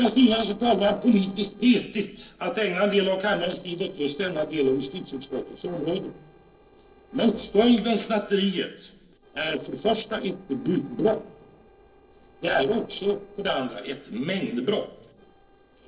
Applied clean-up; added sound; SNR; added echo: neural separator model SepFormer DNS4.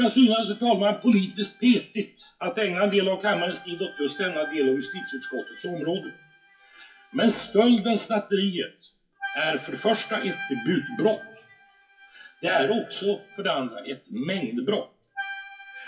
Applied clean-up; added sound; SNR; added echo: classical method WPE with log-MMSE.